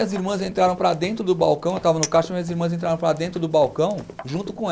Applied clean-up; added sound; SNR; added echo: none; Run + Chink, clink; 17 dB; none.